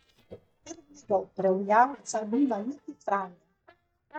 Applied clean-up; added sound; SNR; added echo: neural mask model DeepFilterNet 3.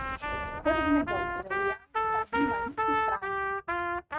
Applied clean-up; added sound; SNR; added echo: neural mask model RNNoise.